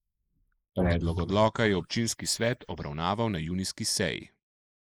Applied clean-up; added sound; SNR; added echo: neural mask model Resemble Enhance denoiser.